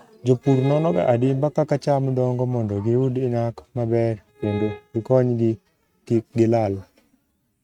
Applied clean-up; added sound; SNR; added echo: neural mask model RNNoise.